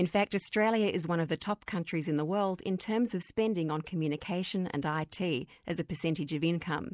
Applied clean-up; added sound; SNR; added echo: none; none; none; none.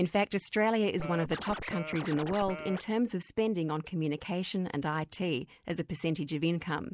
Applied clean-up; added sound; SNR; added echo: none; Scratching (performance technique); 8 dB; none.